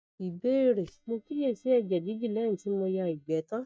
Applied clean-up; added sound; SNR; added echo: neural mask model DeepFilterNet 3.